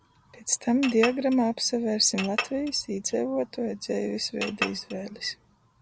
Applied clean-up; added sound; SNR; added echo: none; Chink, clink; 8 dB; none.